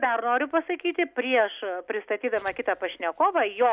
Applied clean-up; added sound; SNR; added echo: none; none; none; none.